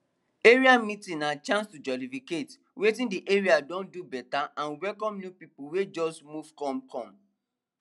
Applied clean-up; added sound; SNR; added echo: none; none; none; none.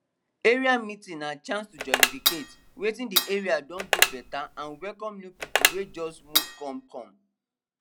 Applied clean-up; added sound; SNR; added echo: none; Telephone + Cutlery, silverware / Dishes, pots, and pans; -3 dB; none.